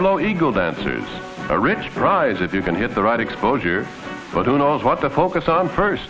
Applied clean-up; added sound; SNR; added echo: none; none; none; none.